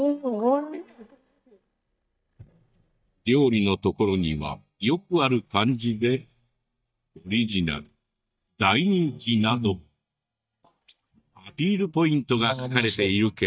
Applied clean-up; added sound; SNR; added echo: neural mask model DeepFilterNet 3.